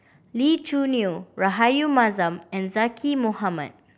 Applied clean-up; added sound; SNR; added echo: none; none; none; none.